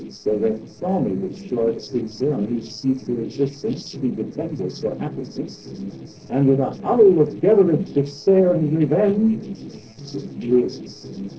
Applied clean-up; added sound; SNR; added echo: neural separator model SepFormer DNS4.